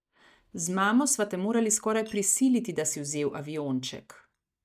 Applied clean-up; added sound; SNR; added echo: neural mask model DeepFilterNet 3.